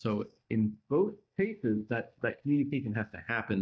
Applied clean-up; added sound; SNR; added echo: neural mask model DeepFilterNet 3.